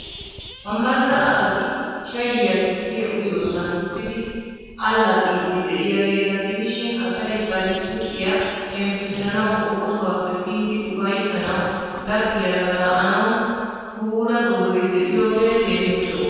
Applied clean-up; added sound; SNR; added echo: none; Sink (filling or washing); 16 dB; reverberation time 2.1 s.